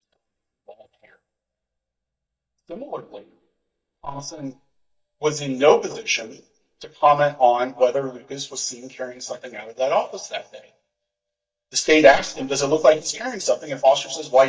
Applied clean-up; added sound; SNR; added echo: neural mask model DeepFilterNet 3.